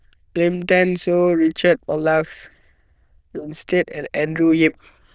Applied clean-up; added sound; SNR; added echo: neural diffusion model UNIVERSE++.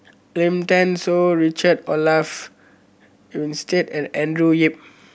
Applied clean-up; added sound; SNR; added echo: none; none; none; none.